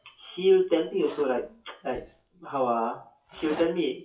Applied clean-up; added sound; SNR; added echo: classical method WPE with log-MMSE.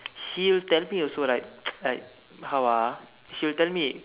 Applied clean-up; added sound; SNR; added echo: none; none; none; none.